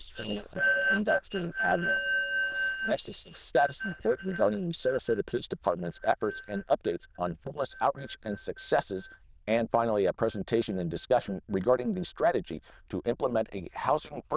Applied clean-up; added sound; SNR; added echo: neural diffusion model UNIVERSE++.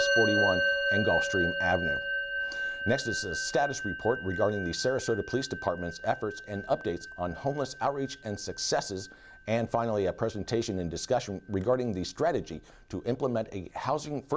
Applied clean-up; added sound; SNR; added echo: none; Musical instrument; 4 dB; none.